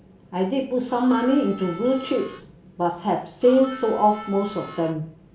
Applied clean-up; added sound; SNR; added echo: none; Harmonica; 16 dB; reverberation time 0.5 s.